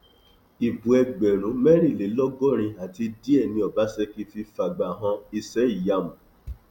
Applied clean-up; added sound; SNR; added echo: none; none; none; none.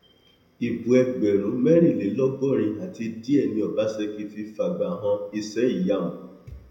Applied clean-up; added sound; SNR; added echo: none; none; none; reverberation time 0.7 s.